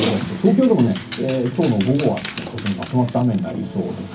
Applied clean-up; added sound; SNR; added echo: none; Dog; 12 dB; reverberation time 0.3 s.